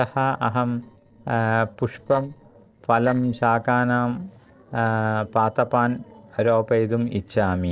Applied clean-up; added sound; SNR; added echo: neural separator model SepFormer DNS4.